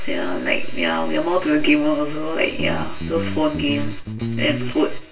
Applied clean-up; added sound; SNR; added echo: none; Guitar; 7 dB; reverberation time 0.2 s.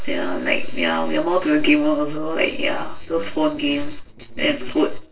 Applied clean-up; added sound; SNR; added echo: neural separator model SepFormer DNS4.